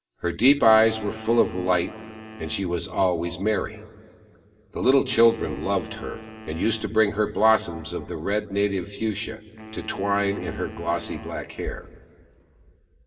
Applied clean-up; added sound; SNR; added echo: none; Wind instrument, woodwind instrument; 18 dB; reverberation time 2.0 s.